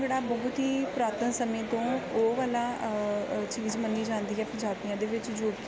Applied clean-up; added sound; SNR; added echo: none; none; none; none.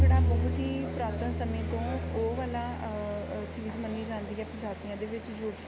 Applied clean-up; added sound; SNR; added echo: none; Bowed string instrument; -3 dB; none.